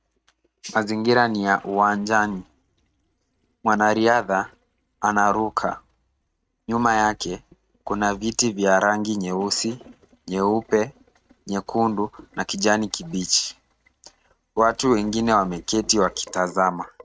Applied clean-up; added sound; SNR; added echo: neural mask model RNNoise.